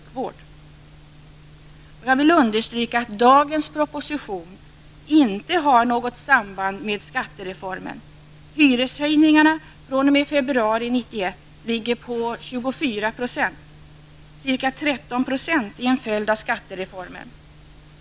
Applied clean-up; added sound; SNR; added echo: none; none; none; none.